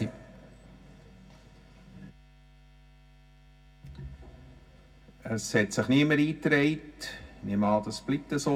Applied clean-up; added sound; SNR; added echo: none; none; none; reverberation time 0.4 s.